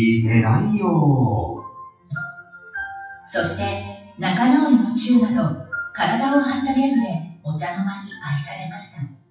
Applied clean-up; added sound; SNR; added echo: classical method WPE with log-MMSE.